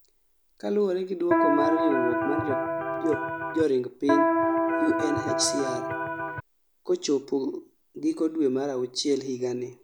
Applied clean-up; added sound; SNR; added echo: none; Electric guitar; -3 dB; none.